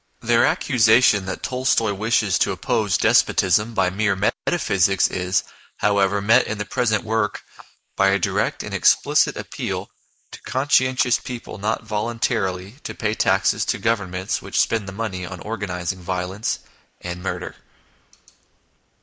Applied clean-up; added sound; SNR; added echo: neural mask model Resemble Enhance denoiser.